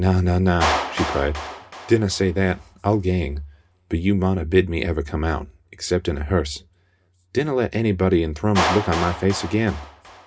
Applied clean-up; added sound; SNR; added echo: none; Clapping; 10 dB; reverberation time 0.3 s.